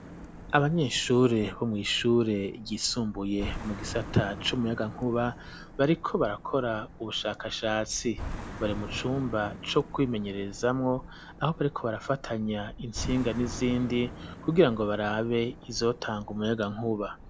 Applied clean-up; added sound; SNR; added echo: none; Car passing by; 13 dB; none.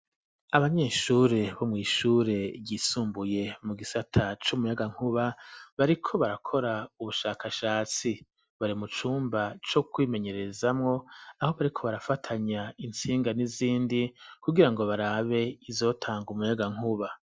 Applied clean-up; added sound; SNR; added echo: none; none; none; none.